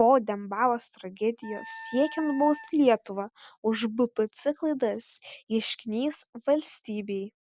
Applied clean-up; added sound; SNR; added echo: none; Wind instrument, woodwind instrument; 16 dB; none.